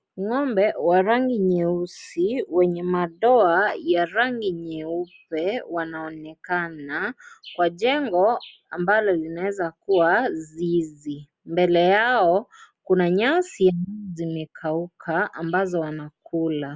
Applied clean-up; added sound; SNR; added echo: none; none; none; none.